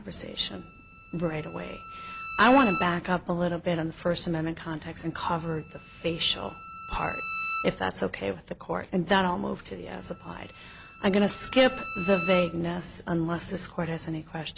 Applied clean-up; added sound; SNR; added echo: none; Bowed string instrument; 12 dB; none.